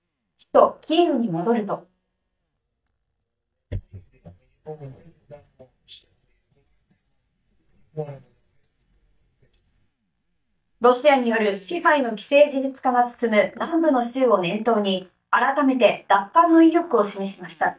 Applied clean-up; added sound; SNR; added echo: neural mask model DeepFilterNet 3.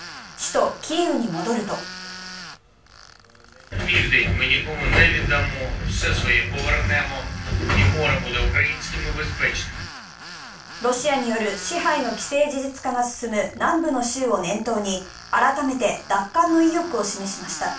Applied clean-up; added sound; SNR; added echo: none; Tools; 17 dB; reverberation time 0.3 s.